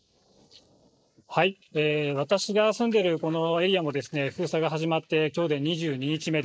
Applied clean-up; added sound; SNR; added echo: neural mask model Resemble Enhance denoiser.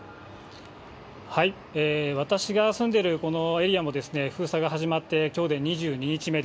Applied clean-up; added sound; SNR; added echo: none; none; none; none.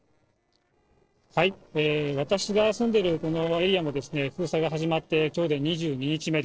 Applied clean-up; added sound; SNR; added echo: neural separator model SepFormer DNS4.